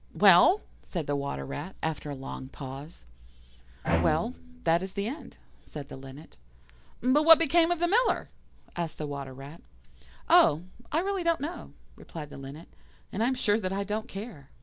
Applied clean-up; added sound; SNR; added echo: none; Bowed string instrument; 4 dB; none.